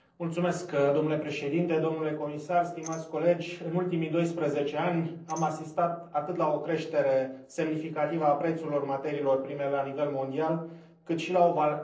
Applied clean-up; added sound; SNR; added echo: neural separator model SepFormer DNS4.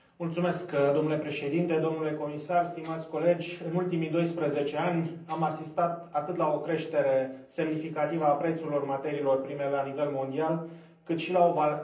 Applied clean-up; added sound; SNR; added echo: none; Tambourine; 17 dB; reverberation time 0.6 s.